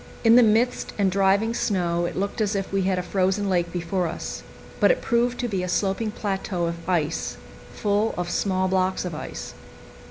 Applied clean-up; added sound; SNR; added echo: none; none; none; none.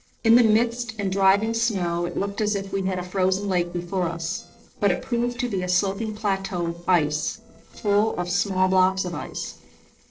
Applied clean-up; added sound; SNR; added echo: neural separator model SepFormer DNS4.